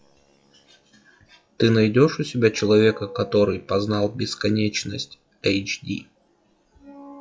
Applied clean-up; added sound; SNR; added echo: classical method log-MMSE.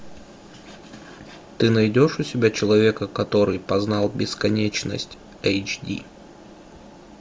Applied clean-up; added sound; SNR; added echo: none; none; none; none.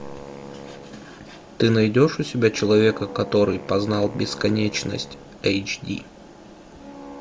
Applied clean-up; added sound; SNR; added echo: none; Wind instrument, woodwind instrument; 18 dB; none.